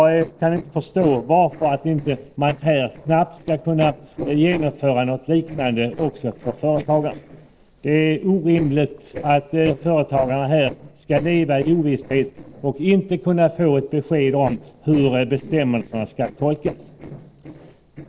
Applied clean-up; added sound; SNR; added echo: neural separator model SepFormer DNS4.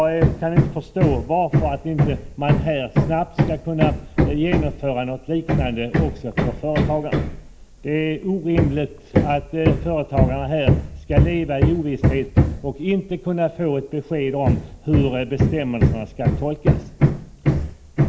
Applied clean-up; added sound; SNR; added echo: none; Hammer; -2 dB; none.